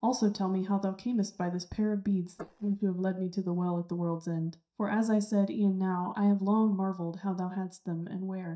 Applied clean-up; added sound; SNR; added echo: neural mask model DeepFilterNet 3.